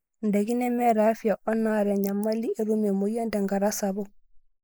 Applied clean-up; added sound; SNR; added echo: neural mask model Resemble Enhance denoiser.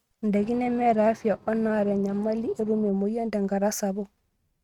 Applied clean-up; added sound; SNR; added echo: neural mask model RNNoise.